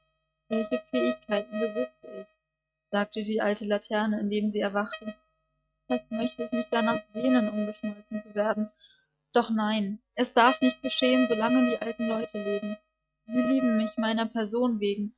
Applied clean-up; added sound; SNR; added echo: neural mask model RNNoise.